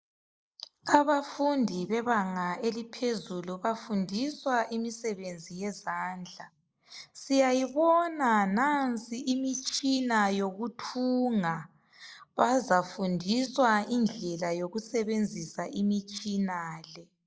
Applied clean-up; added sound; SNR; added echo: neural mask model Resemble Enhance denoiser.